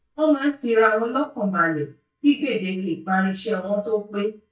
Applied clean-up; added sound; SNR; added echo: neural mask model DeepFilterNet 3.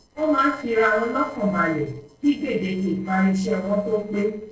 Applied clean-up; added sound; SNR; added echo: neural separator model SepFormer DNS4.